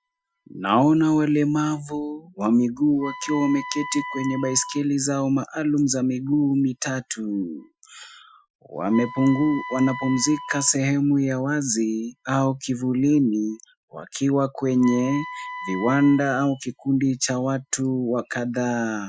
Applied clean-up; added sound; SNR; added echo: classical method Wiener filter.